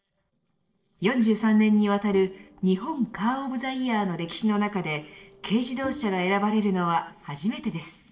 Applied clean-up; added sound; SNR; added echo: neural separator model SepFormer DNS4.